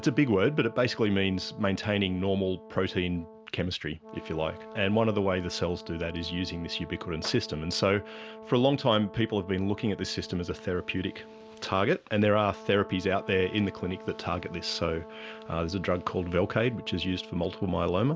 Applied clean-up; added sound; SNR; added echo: none; Brass instrument; 17 dB; none.